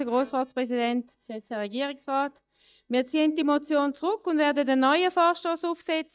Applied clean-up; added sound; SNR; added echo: neural mask model DeepFilterNet 3.